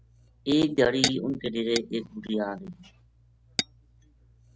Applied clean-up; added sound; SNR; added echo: none; Tap / Glass; 8 dB; none.